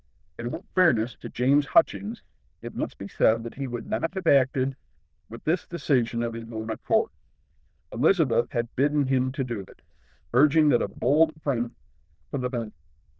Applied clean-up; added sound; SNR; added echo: neural diffusion model UNIVERSE++.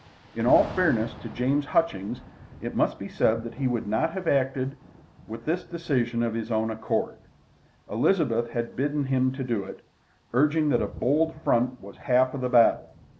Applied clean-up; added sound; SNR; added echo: none; Thunder / Rain; 19 dB; none.